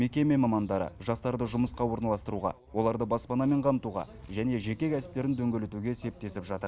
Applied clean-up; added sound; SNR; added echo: none; none; none; none.